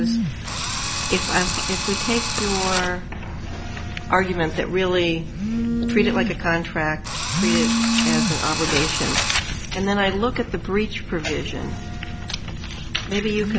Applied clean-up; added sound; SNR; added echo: none; Drill + Telephone; 1 dB; none.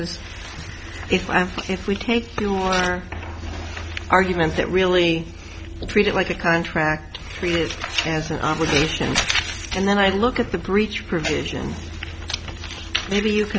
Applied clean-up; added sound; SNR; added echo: none; none; none; none.